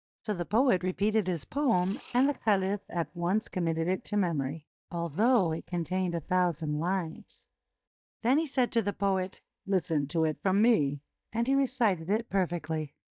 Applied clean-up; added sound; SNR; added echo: neural mask model DeepFilterNet 3.